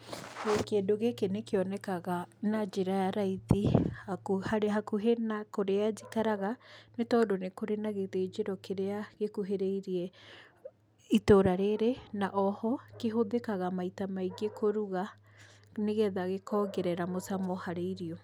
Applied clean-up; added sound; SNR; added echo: none; none; none; none.